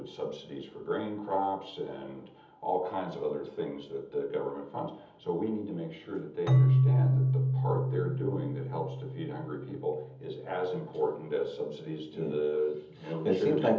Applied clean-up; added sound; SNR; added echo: none; Keyboard (musical); -1 dB; reverberation time 0.7 s.